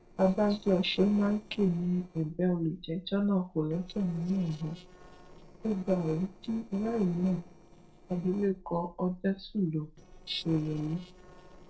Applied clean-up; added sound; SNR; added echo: neural separator model SepFormer DNS4.